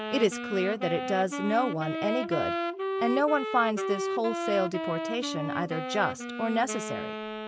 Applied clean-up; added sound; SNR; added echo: none; Wind instrument, woodwind instrument; 3 dB; none.